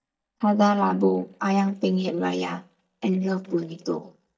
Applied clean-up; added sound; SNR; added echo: neural mask model DeepFilterNet 3.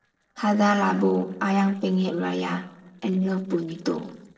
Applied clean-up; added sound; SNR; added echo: neural separator model SepFormer DNS4.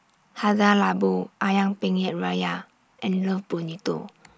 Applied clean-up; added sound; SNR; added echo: none; none; none; none.